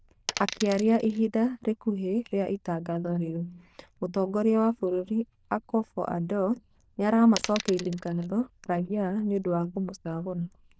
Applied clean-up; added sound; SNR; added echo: neural diffusion model UNIVERSE++.